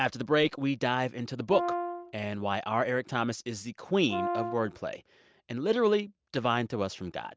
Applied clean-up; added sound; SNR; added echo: none; Brass instrument; 5 dB; none.